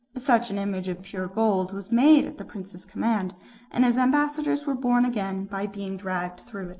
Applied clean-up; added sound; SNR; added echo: neural separator model SepFormer DNS4.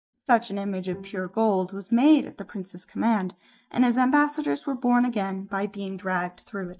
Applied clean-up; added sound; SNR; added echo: neural mask model DeepFilterNet 3.